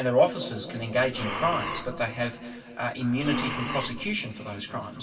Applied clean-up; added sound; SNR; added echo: none; Breathing; 6 dB; reverberation time 2.5 s.